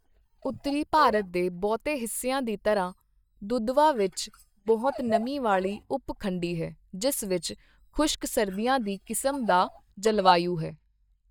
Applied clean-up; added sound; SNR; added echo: neural mask model DeepFilterNet 3.